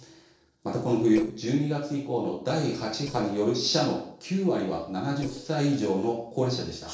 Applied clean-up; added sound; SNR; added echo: neural separator model SepFormer DNS4.